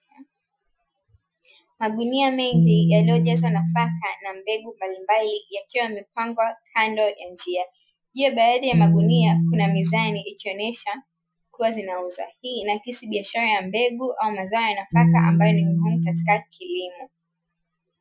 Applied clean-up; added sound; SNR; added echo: classical method Wiener filter.